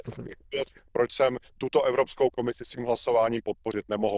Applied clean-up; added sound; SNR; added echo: neural diffusion model UNIVERSE++.